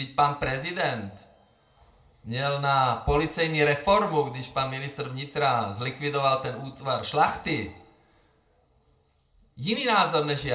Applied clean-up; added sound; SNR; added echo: none; none; none; reverberation time 0.3 s.